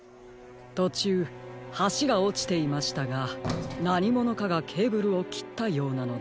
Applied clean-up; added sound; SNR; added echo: none; Sliding door; 16 dB; none.